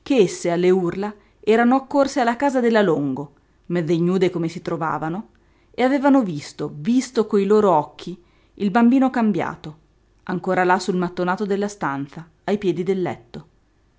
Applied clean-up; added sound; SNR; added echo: none; none; none; none.